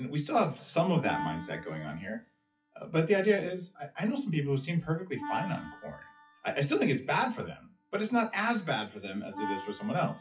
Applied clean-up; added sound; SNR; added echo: classical method WPE with log-MMSE.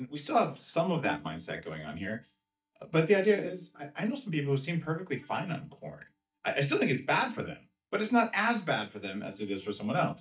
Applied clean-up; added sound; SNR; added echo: neural mask model DeepFilterNet 3.